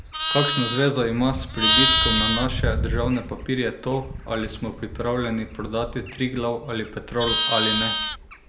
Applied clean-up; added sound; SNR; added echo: none; Livestock, farm animals, working animals; -2 dB; none.